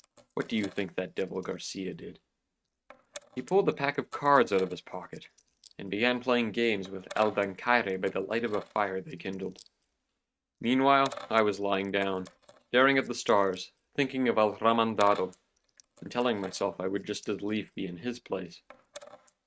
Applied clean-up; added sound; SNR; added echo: neural mask model RNNoise.